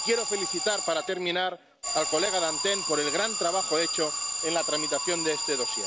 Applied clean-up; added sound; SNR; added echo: none; Alarm; 1 dB; none.